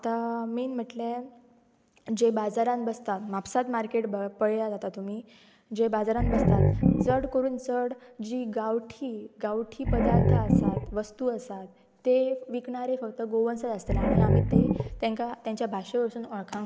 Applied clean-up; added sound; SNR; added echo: none; Growling; -3 dB; none.